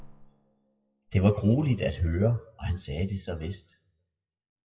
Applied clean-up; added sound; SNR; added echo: classical method WPE with log-MMSE.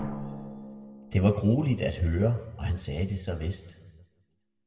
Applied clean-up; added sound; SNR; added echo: none; Drum; 15 dB; reverberation time 1.2 s.